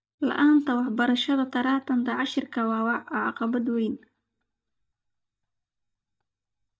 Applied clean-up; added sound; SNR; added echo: neural mask model DeepFilterNet 3.